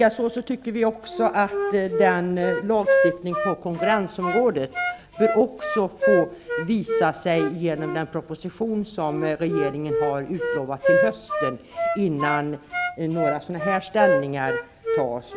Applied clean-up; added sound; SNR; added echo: none; Wind instrument, woodwind instrument; 2 dB; none.